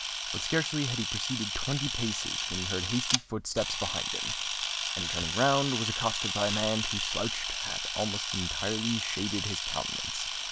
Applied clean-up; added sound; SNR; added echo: none; Camera; 0 dB; none.